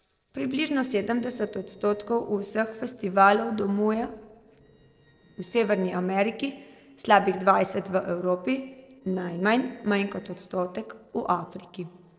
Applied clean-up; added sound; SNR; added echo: neural separator model SepFormer DNS4.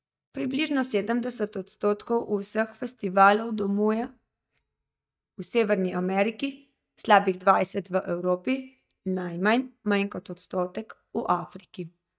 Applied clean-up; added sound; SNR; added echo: neural mask model DeepFilterNet 3.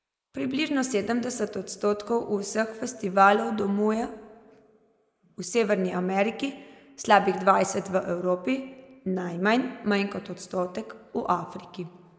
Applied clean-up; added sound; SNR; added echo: neural mask model Resemble Enhance denoiser.